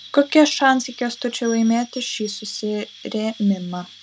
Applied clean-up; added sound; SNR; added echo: none; Chirp, tweet; 20 dB; none.